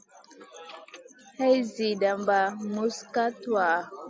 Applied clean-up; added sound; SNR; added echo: none; none; none; none.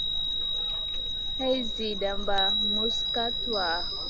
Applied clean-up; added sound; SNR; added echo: none; Chime; -4 dB; none.